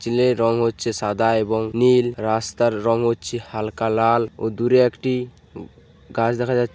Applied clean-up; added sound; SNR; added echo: none; none; none; none.